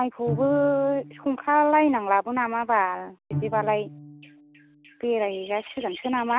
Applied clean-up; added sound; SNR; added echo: none; Bowed string instrument; 14 dB; none.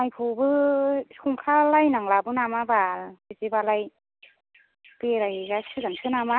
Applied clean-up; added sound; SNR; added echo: none; none; none; none.